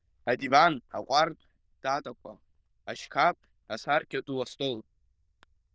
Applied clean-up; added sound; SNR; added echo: neural diffusion model UNIVERSE++.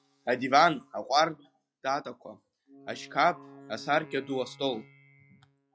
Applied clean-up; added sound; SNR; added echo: classical method log-MMSE.